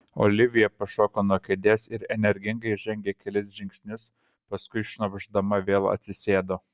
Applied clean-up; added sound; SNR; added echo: none; none; none; none.